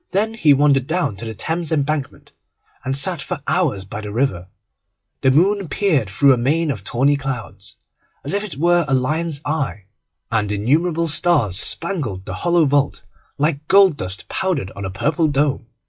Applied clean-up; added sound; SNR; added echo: classical method log-MMSE.